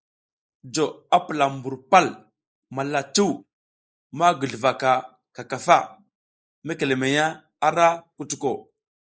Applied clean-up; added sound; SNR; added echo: neural mask model Resemble Enhance denoiser.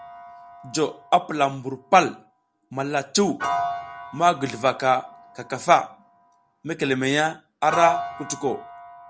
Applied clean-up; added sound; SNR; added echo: none; Piano; 10 dB; none.